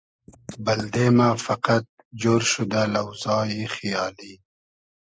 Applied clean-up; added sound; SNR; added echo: neural mask model Resemble Enhance denoiser.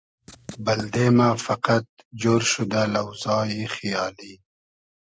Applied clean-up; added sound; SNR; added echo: none; Writing; 15 dB; none.